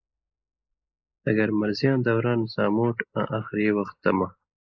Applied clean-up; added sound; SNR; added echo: neural mask model Resemble Enhance denoiser.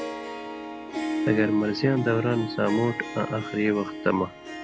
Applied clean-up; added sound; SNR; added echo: none; Harp; 6 dB; none.